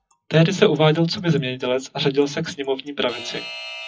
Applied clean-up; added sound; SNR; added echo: classical method WPE with log-MMSE.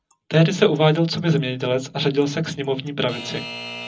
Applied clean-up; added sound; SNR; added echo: none; Alarm / Clock; 18 dB; reverberation time 0.4 s.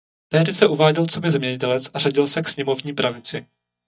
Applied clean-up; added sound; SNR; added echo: neural mask model DeepFilterNet 3.